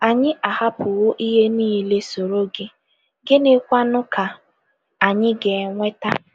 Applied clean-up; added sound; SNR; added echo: none; none; none; none.